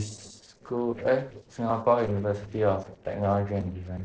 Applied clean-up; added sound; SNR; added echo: neural separator model SepFormer DNS4.